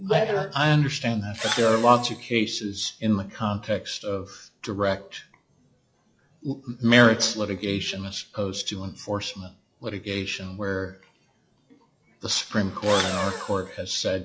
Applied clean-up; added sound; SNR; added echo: classical method log-MMSE.